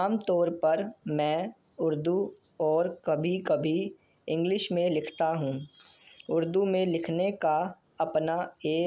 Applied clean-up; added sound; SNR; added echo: none; none; none; none.